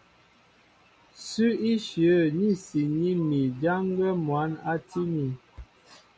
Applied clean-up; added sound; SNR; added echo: none; none; none; none.